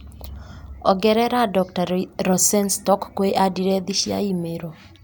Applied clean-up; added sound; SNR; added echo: none; none; none; none.